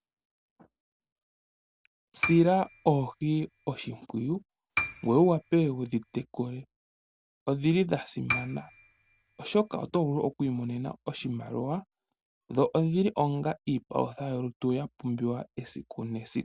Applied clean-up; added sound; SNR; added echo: none; Piano; 8 dB; none.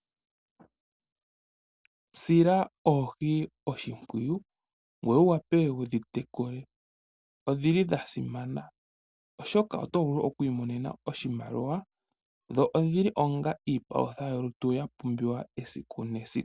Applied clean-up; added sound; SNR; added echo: none; none; none; none.